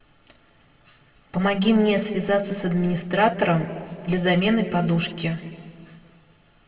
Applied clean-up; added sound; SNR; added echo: none; none; none; reverberation time 2.0 s.